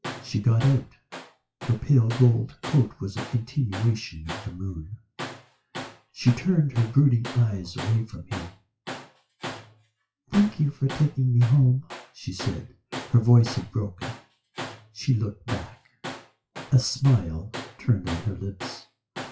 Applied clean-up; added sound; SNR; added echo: classical method WPE with log-MMSE.